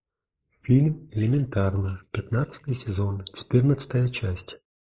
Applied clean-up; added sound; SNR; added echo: neural mask model Resemble Enhance denoiser.